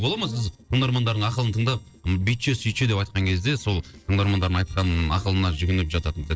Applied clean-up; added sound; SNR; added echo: neural separator model SepFormer DNS4.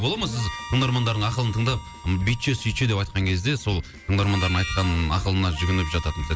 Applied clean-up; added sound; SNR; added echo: none; Harmonica; 15 dB; none.